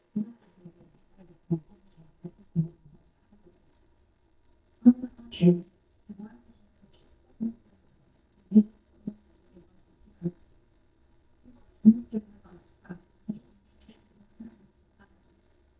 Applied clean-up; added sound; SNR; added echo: neural mask model DeepFilterNet 3.